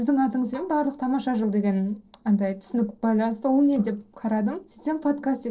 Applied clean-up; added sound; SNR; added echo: neural separator model SepFormer DNS4.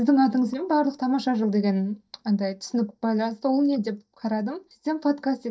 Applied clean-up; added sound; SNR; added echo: neural mask model DeepFilterNet 3.